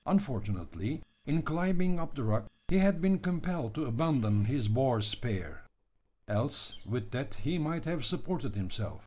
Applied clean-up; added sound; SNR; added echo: none; none; none; none.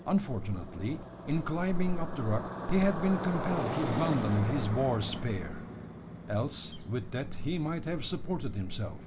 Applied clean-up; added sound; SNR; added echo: none; Motorcycle; 7 dB; none.